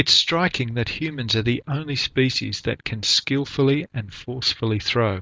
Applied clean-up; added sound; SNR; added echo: none; none; none; none.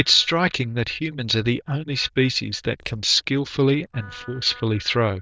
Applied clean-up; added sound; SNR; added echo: neural diffusion model UNIVERSE++.